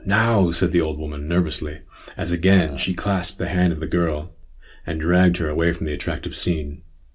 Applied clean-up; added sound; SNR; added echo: none; Burping, eructation; 15 dB; reverberation time 0.2 s.